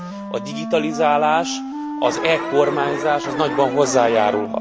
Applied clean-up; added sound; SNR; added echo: none; Alarm + Wind instrument, woodwind instrument; 6 dB; none.